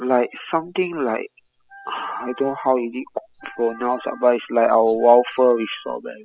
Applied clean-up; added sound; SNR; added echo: classical method spectral subtraction.